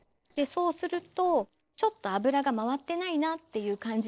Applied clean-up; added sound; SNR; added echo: neural separator model SepFormer DNS4.